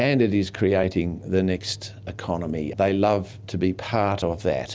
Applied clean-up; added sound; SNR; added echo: none; none; none; none.